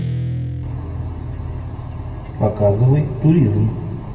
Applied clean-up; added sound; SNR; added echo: none; Guitar; 9 dB; reverberation time 1.5 s.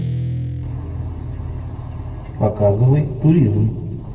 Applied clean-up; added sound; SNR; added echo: neural separator model SepFormer DNS4.